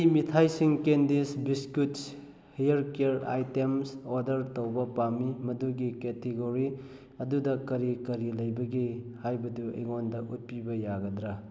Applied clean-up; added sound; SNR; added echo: none; none; none; none.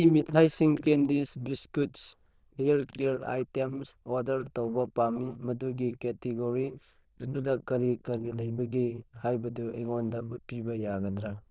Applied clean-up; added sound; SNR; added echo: neural diffusion model UNIVERSE++.